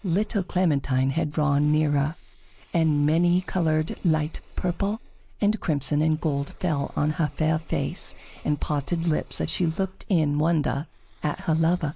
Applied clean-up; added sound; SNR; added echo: neural mask model Resemble Enhance denoiser.